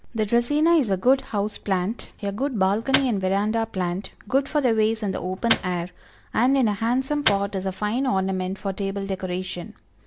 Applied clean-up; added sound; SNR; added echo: none; Microwave oven; 8 dB; none.